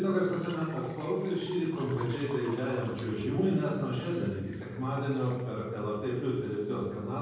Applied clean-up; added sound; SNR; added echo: none; Water / Liquid; 20 dB; reverberation time 1.3 s.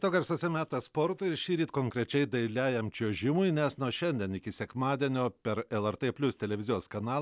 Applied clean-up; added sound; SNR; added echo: none; none; none; none.